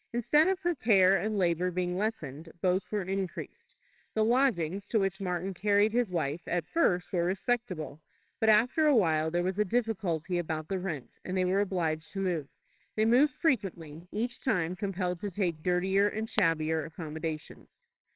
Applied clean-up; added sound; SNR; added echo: neural separator model SepFormer WHAMR!.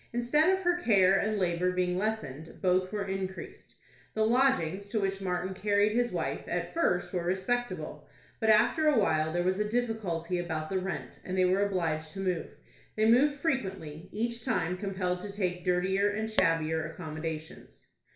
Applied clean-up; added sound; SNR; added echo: none; Tap / Glass; 4 dB; reverberation time 0.5 s.